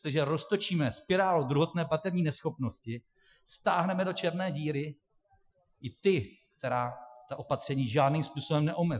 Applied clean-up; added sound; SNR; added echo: classical method Wiener filter.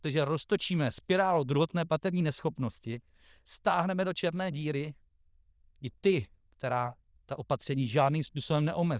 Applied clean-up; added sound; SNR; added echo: neural diffusion model UNIVERSE++.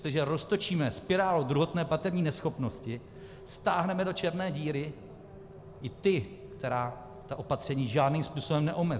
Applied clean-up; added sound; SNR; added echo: none; Rain; 18 dB; none.